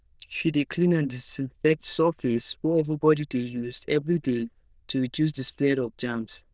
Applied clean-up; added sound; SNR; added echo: neural diffusion model UNIVERSE++.